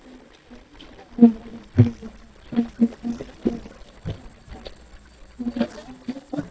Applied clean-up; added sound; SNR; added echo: neural mask model DeepFilterNet 3.